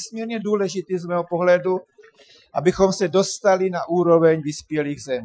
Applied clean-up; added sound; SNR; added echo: classical method Wiener filter.